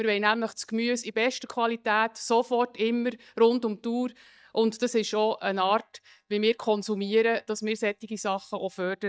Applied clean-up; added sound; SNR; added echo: neural mask model DeepFilterNet 3.